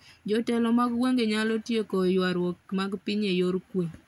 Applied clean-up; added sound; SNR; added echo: none; none; none; none.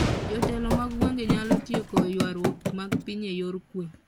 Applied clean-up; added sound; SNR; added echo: none; Run + Gunshot, gunfire; -3 dB; none.